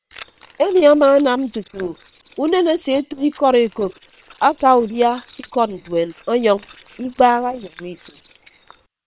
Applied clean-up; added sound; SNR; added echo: neural separator model SepFormer WHAM!.